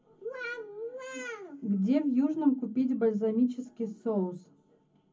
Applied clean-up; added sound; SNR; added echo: none; none; none; reverberation time 0.3 s.